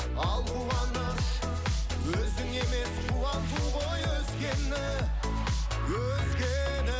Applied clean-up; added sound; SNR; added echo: none; none; none; none.